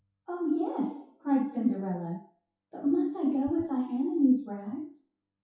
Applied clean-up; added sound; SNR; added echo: classical method WPE with log-MMSE.